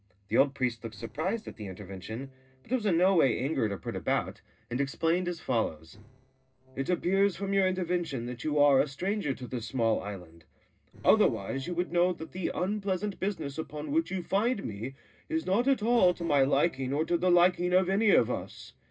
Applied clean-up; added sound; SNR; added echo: neural separator model SepFormer DNS4.